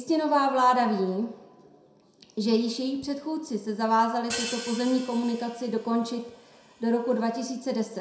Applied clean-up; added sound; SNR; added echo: none; Hi-hat; 13 dB; reverberation time 0.6 s.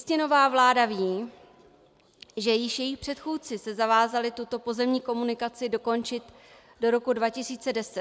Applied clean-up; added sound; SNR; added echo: none; none; none; none.